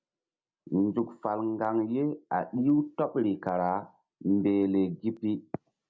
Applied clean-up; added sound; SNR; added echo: none; none; none; none.